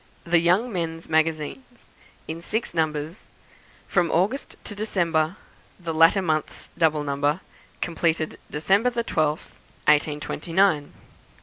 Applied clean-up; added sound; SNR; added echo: none; none; none; none.